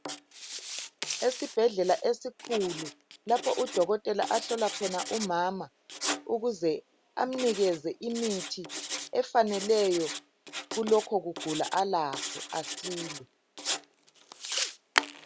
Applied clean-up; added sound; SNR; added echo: none; Writing; 8 dB; none.